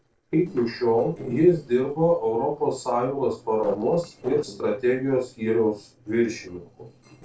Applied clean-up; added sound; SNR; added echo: neural separator model SepFormer DNS4.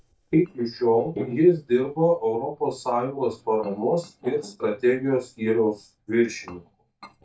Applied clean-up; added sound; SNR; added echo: neural mask model DeepFilterNet 3.